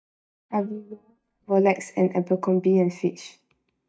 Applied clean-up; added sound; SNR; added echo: neural mask model DeepFilterNet 3.